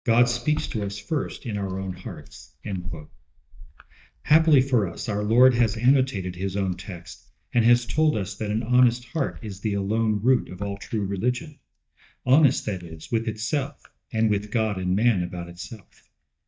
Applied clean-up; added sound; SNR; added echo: neural mask model DeepFilterNet 3.